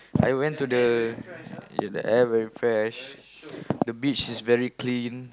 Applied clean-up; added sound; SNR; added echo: none; none; none; none.